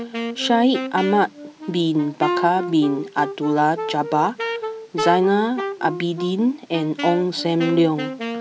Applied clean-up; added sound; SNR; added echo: none; Wind instrument, woodwind instrument; 8 dB; none.